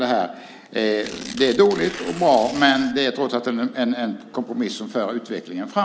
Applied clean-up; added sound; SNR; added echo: none; Tearing; 15 dB; none.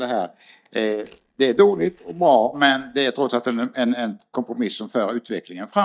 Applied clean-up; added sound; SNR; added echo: neural mask model DeepFilterNet 3.